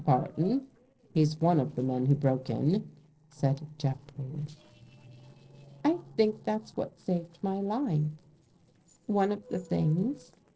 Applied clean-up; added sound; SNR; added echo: neural separator model SepFormer DNS4.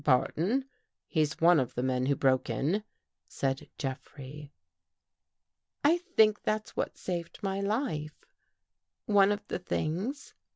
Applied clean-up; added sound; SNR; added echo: none; none; none; none.